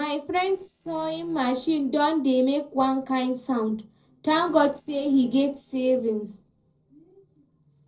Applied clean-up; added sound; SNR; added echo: neural separator model SepFormer DNS4.